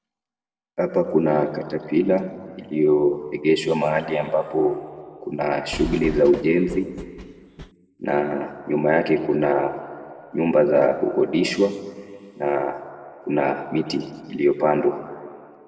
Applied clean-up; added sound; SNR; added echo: none; Train; 13 dB; reverberation time 1.7 s.